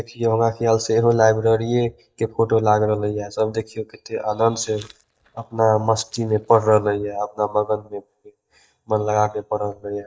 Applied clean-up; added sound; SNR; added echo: neural mask model DeepFilterNet 3.